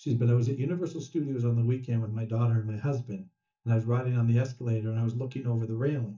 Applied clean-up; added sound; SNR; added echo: neural mask model DeepFilterNet 3.